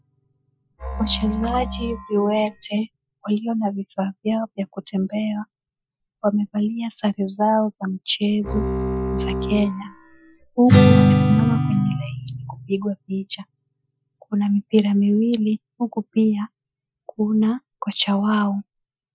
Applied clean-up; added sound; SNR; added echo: classical method Wiener filter.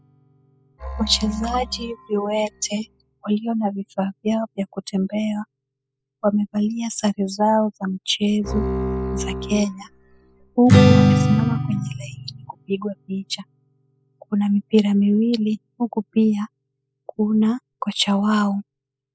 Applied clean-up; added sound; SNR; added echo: classical method spectral subtraction.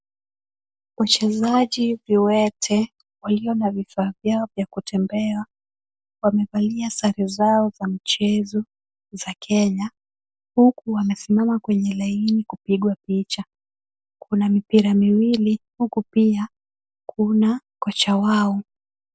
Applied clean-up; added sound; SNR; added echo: none; none; none; none.